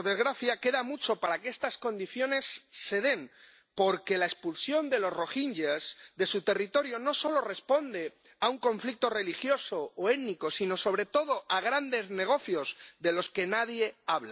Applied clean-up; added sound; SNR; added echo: none; none; none; none.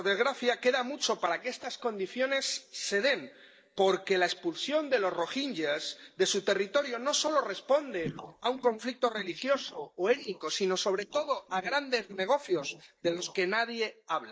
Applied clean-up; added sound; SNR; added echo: neural mask model DeepFilterNet 3.